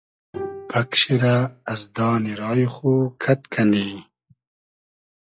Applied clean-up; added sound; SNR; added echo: classical method log-MMSE.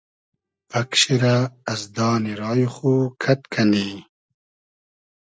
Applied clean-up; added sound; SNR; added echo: neural mask model DeepFilterNet 3.